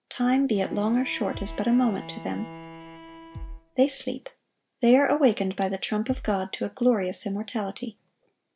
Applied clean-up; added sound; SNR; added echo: none; Bowed string instrument + Bass drum; 14 dB; none.